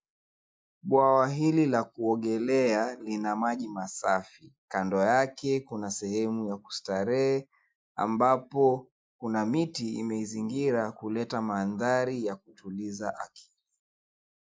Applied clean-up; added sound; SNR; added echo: neural mask model Resemble Enhance denoiser.